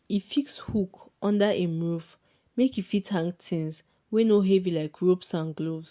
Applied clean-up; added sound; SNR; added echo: none; none; none; none.